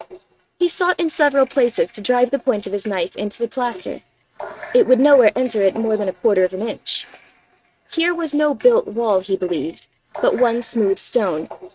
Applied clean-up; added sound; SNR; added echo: neural mask model RNNoise.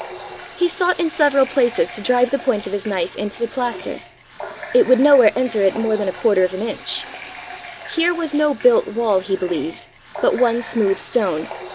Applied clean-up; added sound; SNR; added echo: none; Water tap, faucet; 16 dB; none.